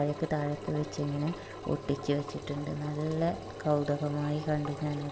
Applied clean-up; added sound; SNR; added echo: none; Engine; 11 dB; none.